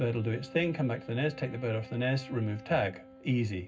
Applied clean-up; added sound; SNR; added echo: none; Wind instrument, woodwind instrument; 19 dB; reverberation time 0.4 s.